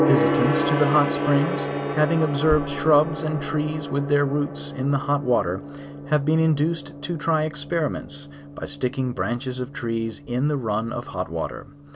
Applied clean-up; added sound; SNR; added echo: none; Gong; 5 dB; none.